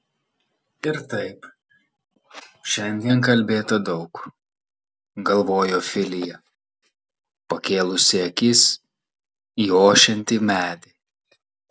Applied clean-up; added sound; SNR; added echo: none; none; none; none.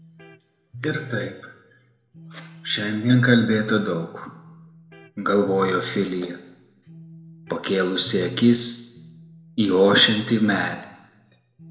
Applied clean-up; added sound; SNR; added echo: none; Electric guitar; 19 dB; reverberation time 0.8 s.